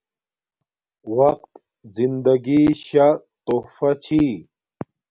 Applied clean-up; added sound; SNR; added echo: none; none; none; none.